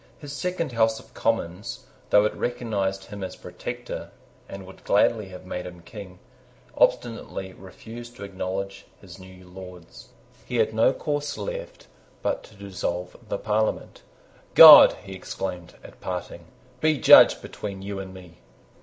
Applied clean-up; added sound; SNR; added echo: none; none; none; none.